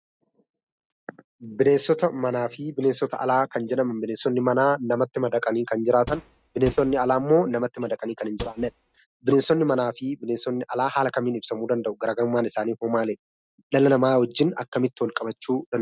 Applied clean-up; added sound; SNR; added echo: neural mask model RNNoise.